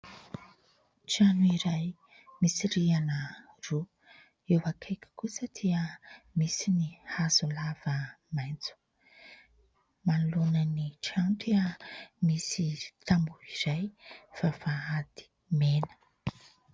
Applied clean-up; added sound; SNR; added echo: none; none; none; none.